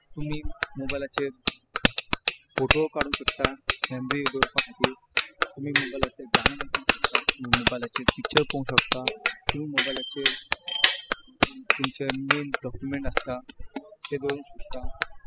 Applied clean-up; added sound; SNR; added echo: classical method spectral subtraction.